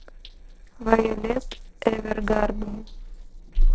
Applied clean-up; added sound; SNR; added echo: neural separator model SepFormer DNS4.